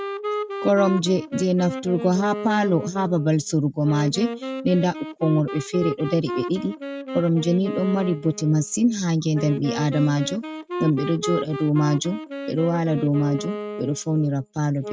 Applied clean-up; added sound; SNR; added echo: neural mask model RNNoise.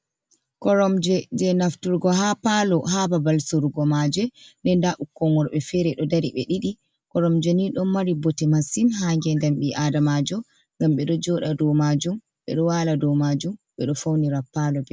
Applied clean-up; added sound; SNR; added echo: none; none; none; none.